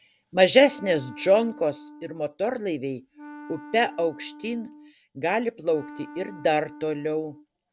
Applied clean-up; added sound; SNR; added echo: none; Wind instrument, woodwind instrument; 19 dB; none.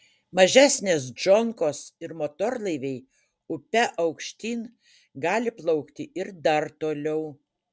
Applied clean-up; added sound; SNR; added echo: none; none; none; none.